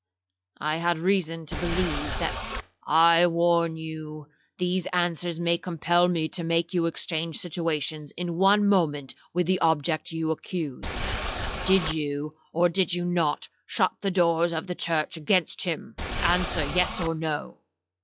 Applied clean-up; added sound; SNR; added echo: classical method log-MMSE.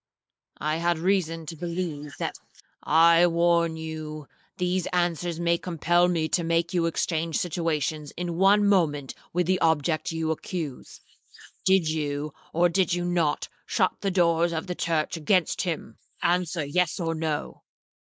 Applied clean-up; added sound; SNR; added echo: neural mask model Resemble Enhance denoiser.